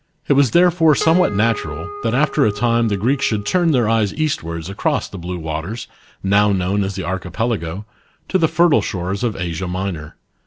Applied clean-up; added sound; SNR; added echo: none; Harp; 13 dB; none.